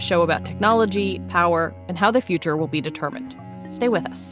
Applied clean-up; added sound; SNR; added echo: none; Bowed string instrument; 15 dB; none.